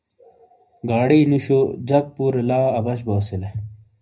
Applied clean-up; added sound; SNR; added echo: none; none; none; reverberation time 0.5 s.